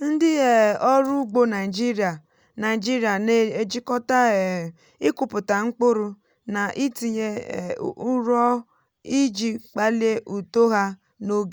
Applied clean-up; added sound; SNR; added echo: none; none; none; none.